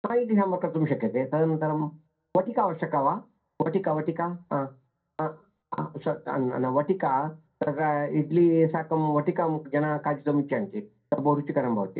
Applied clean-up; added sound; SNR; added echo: none; none; none; reverberation time 0.3 s.